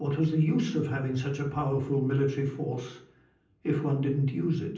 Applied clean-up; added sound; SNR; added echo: none; none; none; reverberation time 0.6 s.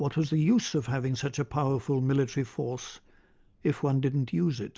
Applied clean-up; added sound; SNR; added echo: none; none; none; none.